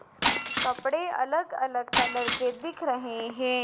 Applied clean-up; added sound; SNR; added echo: none; Shatter; 0 dB; none.